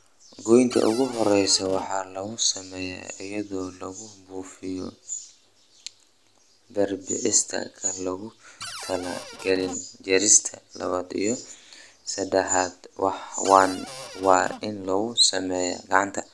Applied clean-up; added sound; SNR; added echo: none; Cupboard open or close; 13 dB; none.